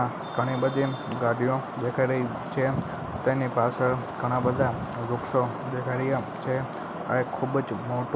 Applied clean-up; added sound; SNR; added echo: none; none; none; none.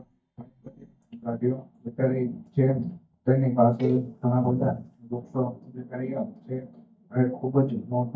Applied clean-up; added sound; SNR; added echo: neural mask model DeepFilterNet 3.